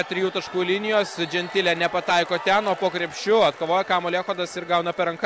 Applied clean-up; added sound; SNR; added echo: none; none; none; none.